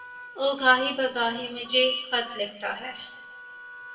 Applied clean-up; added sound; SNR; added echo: none; Harmonica; 18 dB; reverberation time 0.8 s.